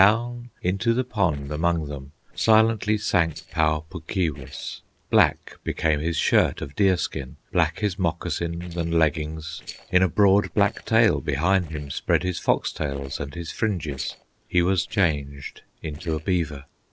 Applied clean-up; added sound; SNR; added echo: neural separator model SepFormer DNS4.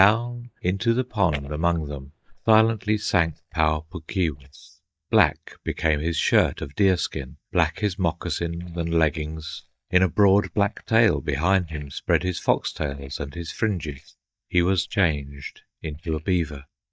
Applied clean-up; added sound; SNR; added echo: neural mask model DeepFilterNet 3.